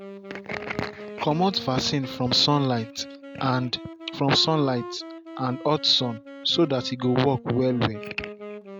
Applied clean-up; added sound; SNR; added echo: none; Wind instrument, woodwind instrument; 14 dB; none.